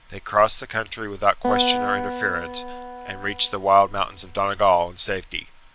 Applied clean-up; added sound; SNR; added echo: none; Acoustic guitar; 7 dB; none.